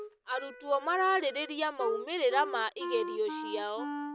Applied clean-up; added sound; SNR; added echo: none; Wind instrument, woodwind instrument; 9 dB; none.